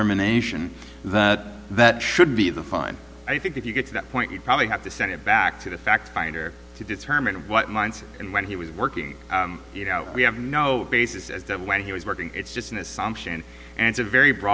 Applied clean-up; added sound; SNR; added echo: none; none; none; none.